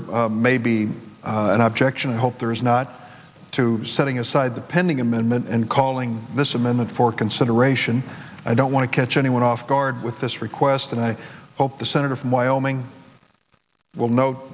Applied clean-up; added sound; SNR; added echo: none; none; none; none.